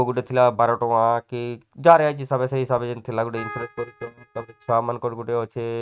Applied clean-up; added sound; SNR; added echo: neural mask model RNNoise.